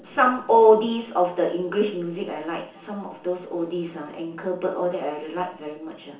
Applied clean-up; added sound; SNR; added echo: none; none; none; reverberation time 0.7 s.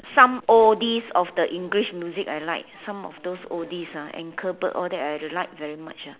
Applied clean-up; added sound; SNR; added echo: none; none; none; none.